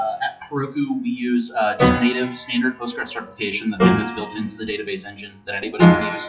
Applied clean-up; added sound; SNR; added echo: classical method WPE with log-MMSE.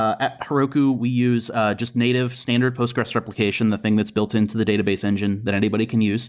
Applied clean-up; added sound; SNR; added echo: none; none; none; none.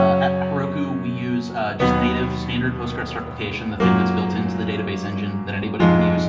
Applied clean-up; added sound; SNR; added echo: none; Piano; -4 dB; reverberation time 0.6 s.